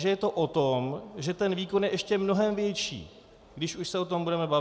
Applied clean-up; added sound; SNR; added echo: none; none; none; none.